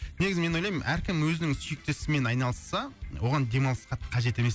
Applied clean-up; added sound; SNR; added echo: none; none; none; none.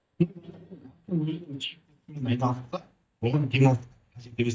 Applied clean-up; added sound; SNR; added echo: neural mask model DeepFilterNet 3.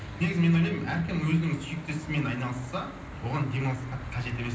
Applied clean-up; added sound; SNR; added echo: none; Church bell / Traffic noise, roadway noise; 14 dB; reverberation time 0.6 s.